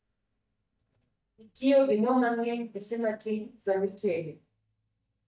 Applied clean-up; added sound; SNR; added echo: neural mask model DeepFilterNet 3.